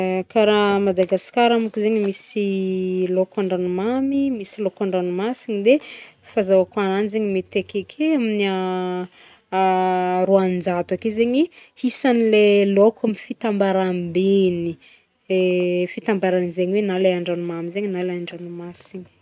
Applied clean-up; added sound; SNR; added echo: none; none; none; none.